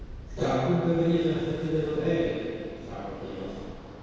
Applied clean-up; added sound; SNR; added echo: none; Waves, surf; 13 dB; reverberation time 2.0 s.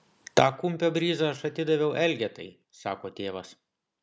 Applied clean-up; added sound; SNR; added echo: none; none; none; none.